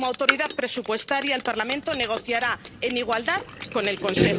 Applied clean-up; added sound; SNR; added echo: none; Drip; 4 dB; none.